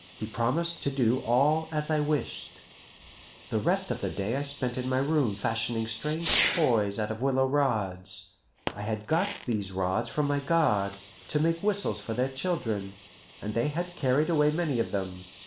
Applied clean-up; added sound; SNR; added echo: none; Fireworks; 13 dB; reverberation time 0.4 s.